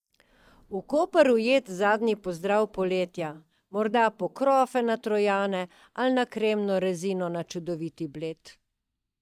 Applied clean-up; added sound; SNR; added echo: neural mask model DeepFilterNet 3.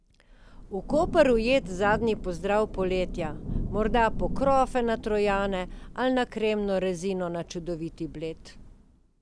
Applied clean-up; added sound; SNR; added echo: none; Thunder / Rain; 8 dB; none.